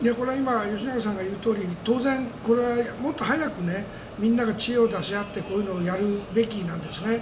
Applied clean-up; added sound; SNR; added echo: none; Mechanisms; 14 dB; reverberation time 2.2 s.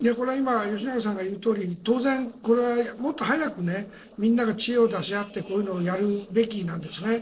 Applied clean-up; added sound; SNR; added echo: neural separator model SepFormer DNS4.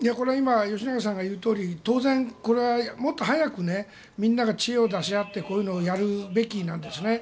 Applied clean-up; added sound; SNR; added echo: none; none; none; none.